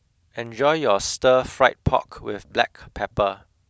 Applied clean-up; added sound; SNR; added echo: none; none; none; none.